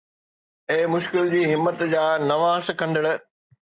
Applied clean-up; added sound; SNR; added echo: none; none; none; none.